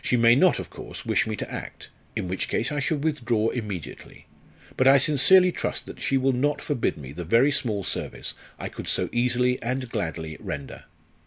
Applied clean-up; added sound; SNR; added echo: none; none; none; none.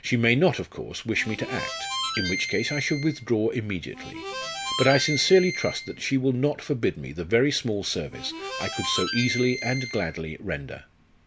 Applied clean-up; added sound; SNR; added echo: none; Harmonica; 7 dB; none.